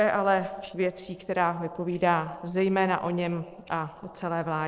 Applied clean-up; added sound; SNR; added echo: neural separator model SepFormer DNS4.